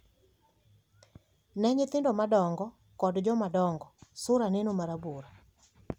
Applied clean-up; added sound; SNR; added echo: none; none; none; none.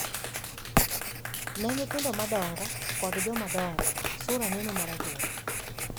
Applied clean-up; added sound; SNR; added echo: none; Clapping + Writing; -3 dB; none.